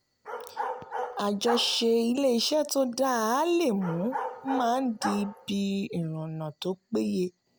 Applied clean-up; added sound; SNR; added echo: none; Bark; 10 dB; none.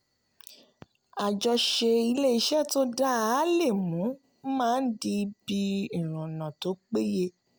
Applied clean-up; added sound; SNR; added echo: none; none; none; none.